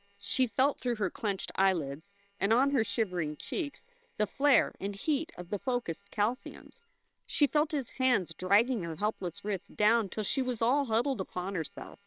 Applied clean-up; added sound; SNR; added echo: neural separator model SepFormer WHAM!.